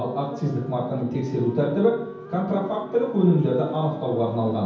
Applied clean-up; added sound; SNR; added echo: none; Wind instrument, woodwind instrument; 18 dB; reverberation time 0.9 s.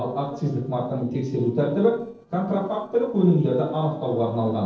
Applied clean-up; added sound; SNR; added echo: neural separator model SepFormer DNS4.